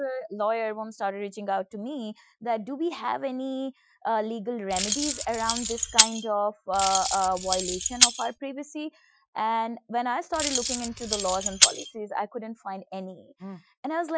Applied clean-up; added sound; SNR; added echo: classical method Wiener filter.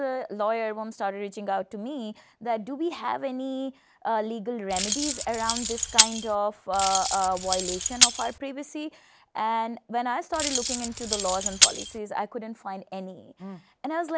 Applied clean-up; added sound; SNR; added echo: none; Keys jangling; -4 dB; none.